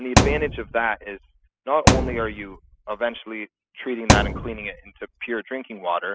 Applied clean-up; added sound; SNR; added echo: classical method spectral subtraction.